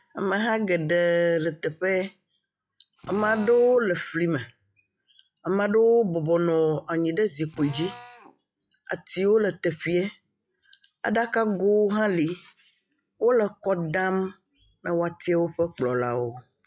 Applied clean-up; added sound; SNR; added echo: classical method log-MMSE.